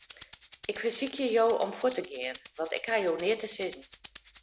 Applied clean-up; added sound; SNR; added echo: none; Rattle (instrument); 6 dB; none.